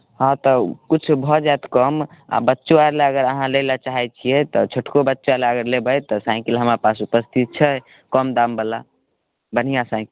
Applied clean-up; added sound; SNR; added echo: none; none; none; none.